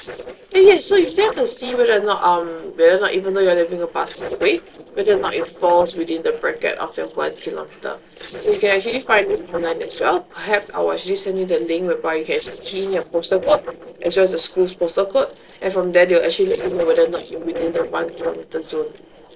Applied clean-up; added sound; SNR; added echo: neural separator model SepFormer DNS4.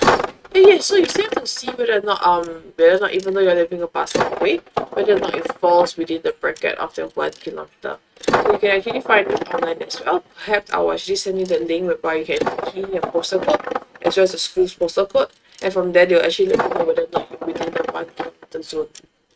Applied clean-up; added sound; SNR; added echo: neural mask model RNNoise.